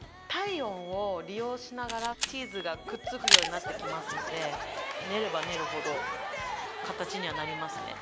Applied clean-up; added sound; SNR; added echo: none; Camera; -3 dB; none.